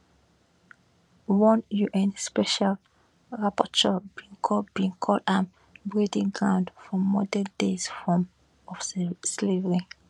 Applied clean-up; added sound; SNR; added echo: none; none; none; none.